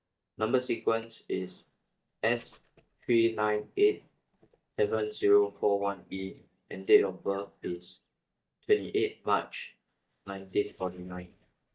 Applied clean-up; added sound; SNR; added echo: neural mask model DeepFilterNet 3.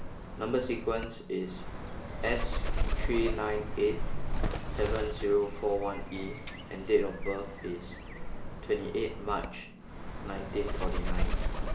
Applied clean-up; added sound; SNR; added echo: none; Bird; -1 dB; none.